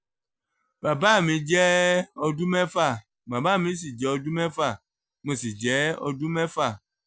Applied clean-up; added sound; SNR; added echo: none; none; none; none.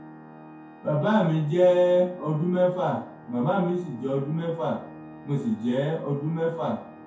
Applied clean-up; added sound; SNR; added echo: none; Organ; 20 dB; reverberation time 0.6 s.